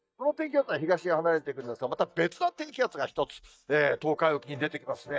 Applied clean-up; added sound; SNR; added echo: neural mask model DeepFilterNet 3.